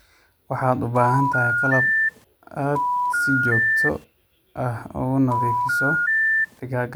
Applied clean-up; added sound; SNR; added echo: none; Telephone; -4 dB; none.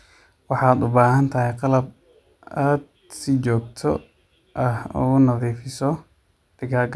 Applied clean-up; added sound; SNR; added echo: none; none; none; none.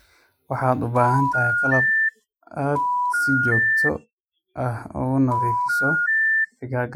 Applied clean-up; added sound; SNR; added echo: classical method Wiener filter.